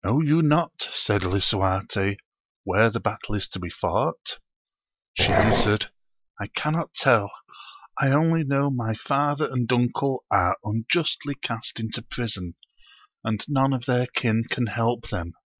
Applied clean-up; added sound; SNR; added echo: neural mask model DeepFilterNet 3.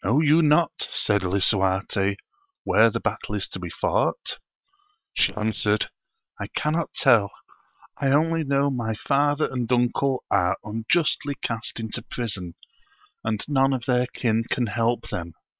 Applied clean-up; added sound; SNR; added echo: neural separator model SepFormer WHAM!.